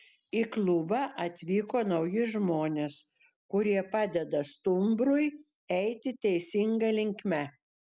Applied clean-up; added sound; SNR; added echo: none; none; none; none.